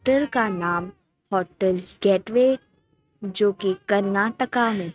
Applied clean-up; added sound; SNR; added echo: neural mask model RNNoise.